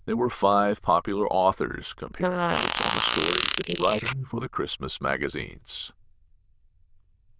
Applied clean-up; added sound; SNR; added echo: neural diffusion model UNIVERSE++.